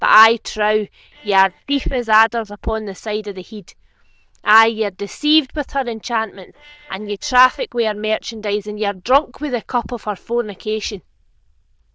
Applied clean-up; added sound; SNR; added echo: neural diffusion model UNIVERSE++.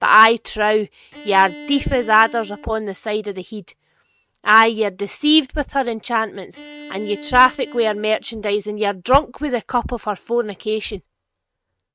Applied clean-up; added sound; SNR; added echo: neural mask model RNNoise.